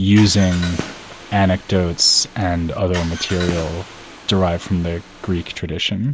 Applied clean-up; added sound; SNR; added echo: none; Car + Gunshot, gunfire; 14 dB; none.